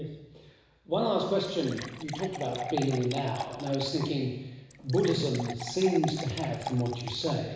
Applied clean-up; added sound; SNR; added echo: none; Fill (with liquid) / Water; 10 dB; reverberation time 1.0 s.